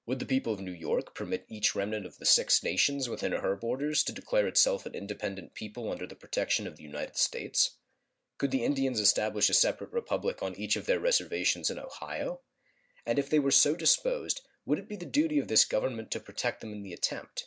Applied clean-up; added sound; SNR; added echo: none; none; none; none.